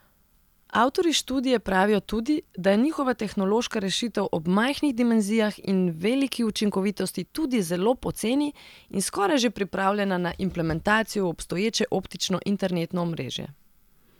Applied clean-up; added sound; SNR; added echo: none; none; none; none.